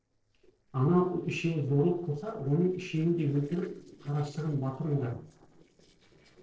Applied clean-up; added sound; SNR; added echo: neural separator model SepFormer DNS4.